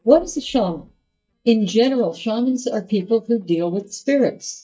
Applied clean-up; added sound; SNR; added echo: neural mask model DeepFilterNet 3.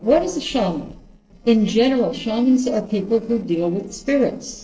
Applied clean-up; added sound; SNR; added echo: neural separator model SepFormer DNS4.